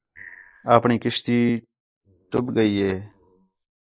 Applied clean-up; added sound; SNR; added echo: neural mask model Resemble Enhance denoiser.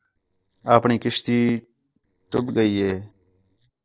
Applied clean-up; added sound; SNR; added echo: neural separator model SepFormer DNS4.